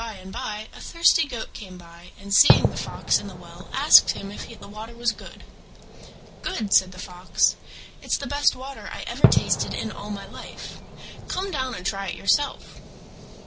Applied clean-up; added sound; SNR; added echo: none; Fireworks; 3 dB; none.